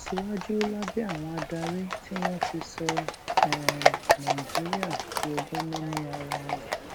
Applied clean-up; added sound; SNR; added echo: none; Livestock, farm animals, working animals; -4 dB; none.